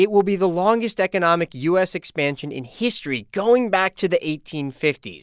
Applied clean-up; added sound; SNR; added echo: none; none; none; none.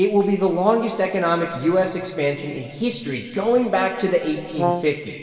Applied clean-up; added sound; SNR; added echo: none; Brass instrument; 4 dB; reverberation time 2.3 s.